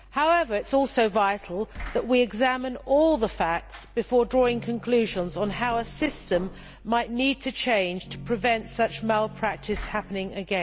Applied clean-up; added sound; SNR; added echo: none; Knock + Guitar; 17 dB; none.